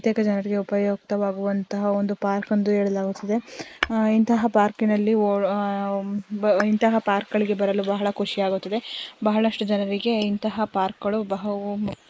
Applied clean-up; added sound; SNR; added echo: neural mask model Resemble Enhance denoiser.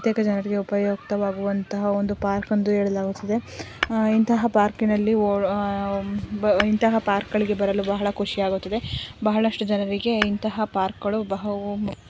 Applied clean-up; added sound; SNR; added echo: none; Tap / Hammer; 11 dB; none.